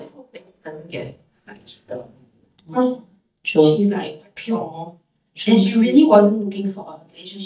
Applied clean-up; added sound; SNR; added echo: neural mask model DeepFilterNet 3.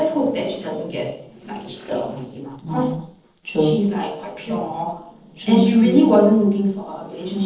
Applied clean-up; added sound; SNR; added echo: neural separator model SepFormer DNS4.